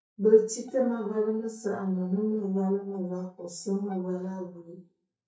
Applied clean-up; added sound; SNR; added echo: neural mask model DeepFilterNet 3.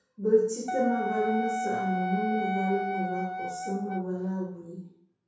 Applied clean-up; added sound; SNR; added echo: none; Wind instrument, woodwind instrument; 3 dB; reverberation time 0.6 s.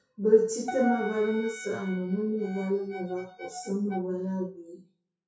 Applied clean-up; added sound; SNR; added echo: classical method WPE with log-MMSE.